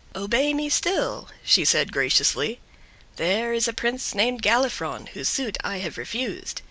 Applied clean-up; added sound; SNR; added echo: none; none; none; none.